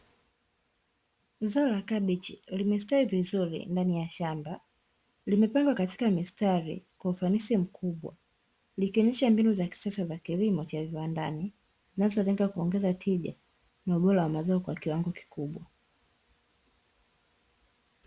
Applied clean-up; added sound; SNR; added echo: none; none; none; none.